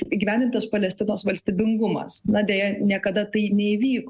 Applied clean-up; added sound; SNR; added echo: none; none; none; none.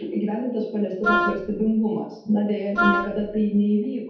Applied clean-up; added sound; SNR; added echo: none; Wind instrument, woodwind instrument; 2 dB; reverberation time 0.7 s.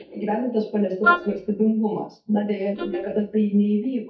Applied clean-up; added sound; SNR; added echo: neural mask model DeepFilterNet 3.